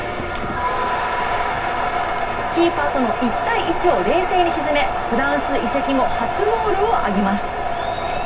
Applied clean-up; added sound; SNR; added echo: none; Insect; 6 dB; reverberation time 0.4 s.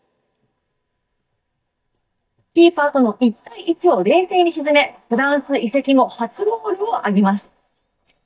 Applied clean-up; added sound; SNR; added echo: neural mask model DeepFilterNet 3.